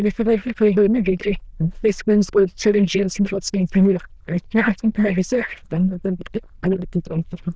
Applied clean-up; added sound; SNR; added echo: neural diffusion model UNIVERSE++.